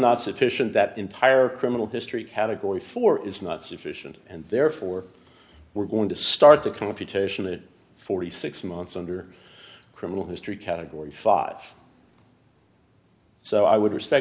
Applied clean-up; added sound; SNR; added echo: none; none; none; none.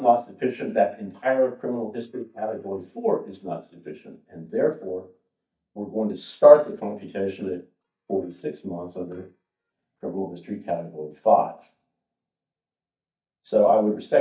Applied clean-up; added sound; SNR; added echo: neural mask model DeepFilterNet 3.